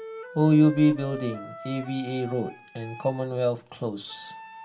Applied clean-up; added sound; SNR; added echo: none; Wind instrument, woodwind instrument; 16 dB; reverberation time 0.2 s.